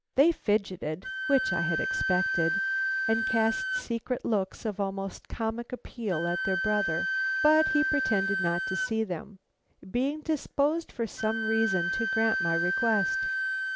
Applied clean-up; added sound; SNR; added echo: none; Wind instrument, woodwind instrument; 2 dB; none.